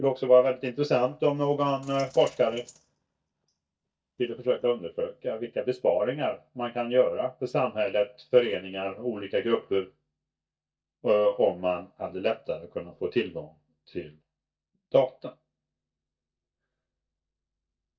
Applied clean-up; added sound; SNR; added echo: neural mask model DeepFilterNet 3.